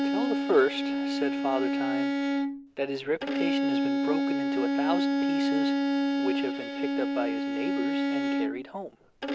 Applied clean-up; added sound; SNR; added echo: none; Bowed string instrument; -5 dB; none.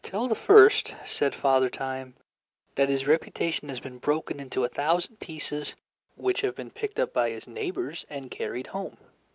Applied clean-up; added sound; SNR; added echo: none; none; none; none.